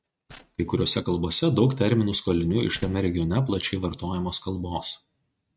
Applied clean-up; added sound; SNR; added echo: neural mask model RNNoise.